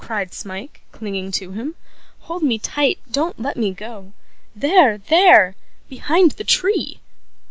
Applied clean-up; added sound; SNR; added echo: none; none; none; none.